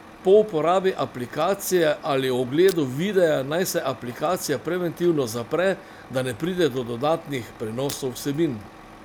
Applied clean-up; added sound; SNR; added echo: none; Shatter + Truck; 20 dB; none.